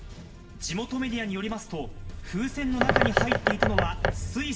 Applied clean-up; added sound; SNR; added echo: none; Bird; -3 dB; reverberation time 2.0 s.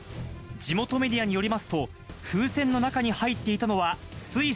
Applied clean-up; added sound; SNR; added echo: none; none; none; none.